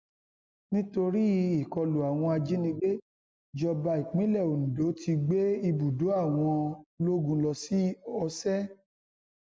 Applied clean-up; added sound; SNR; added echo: none; none; none; none.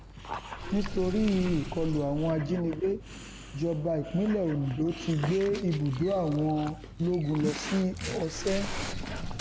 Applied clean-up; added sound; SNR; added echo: none; Dog + Sink (filling or washing) / Water; 8 dB; none.